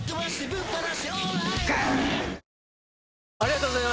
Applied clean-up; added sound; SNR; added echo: none; none; none; none.